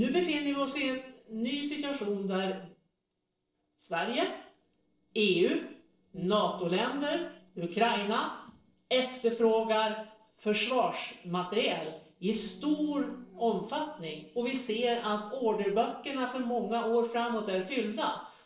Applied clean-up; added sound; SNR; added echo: neural separator model SepFormer DNS4.